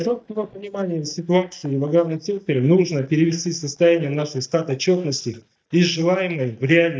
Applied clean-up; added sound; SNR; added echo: neural mask model DeepFilterNet 3.